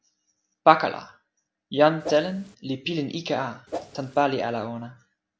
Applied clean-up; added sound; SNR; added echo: none; Whoosh, swoosh, swish; 11 dB; none.